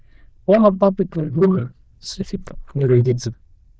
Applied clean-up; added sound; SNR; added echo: neural diffusion model UNIVERSE++.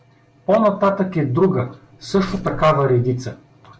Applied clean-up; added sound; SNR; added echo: none; Zipper (clothing); 17 dB; none.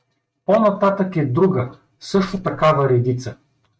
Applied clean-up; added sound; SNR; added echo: neural mask model RNNoise.